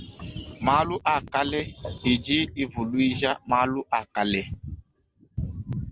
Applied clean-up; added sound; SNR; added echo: none; none; none; none.